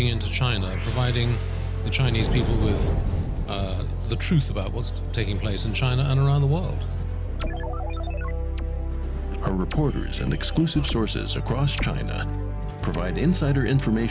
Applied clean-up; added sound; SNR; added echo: none; none; none; none.